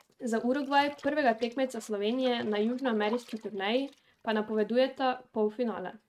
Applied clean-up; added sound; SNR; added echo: neural mask model RNNoise.